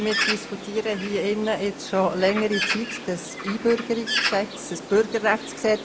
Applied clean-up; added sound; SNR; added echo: none; Bird; 6 dB; none.